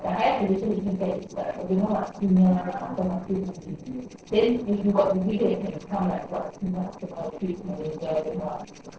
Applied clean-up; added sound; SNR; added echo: neural separator model SepFormer DNS4.